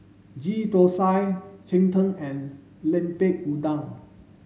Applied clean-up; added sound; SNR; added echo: none; none; none; none.